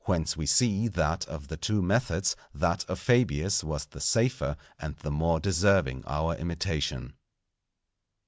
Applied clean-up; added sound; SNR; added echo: none; none; none; none.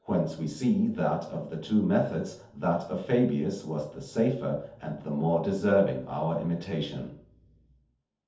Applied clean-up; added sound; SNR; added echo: none; none; none; reverberation time 0.6 s.